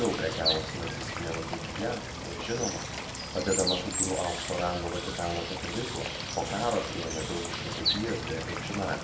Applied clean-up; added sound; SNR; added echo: none; Water / Bird; 0 dB; reverberation time 0.6 s.